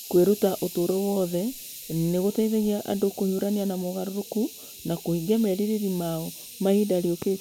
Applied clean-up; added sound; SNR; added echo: none; Hiss; 17 dB; none.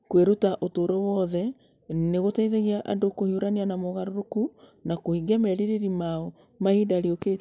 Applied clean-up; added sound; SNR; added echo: none; none; none; none.